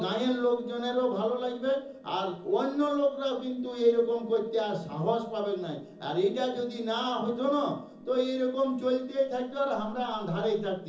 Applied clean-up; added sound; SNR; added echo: neural separator model SepFormer DNS4.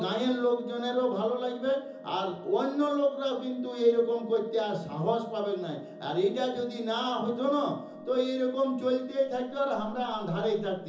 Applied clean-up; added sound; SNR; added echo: none; Organ; 20 dB; reverberation time 0.6 s.